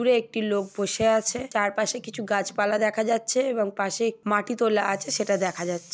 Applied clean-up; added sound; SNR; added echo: none; none; none; none.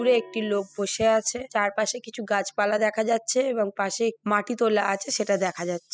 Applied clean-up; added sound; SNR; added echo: classical method spectral subtraction.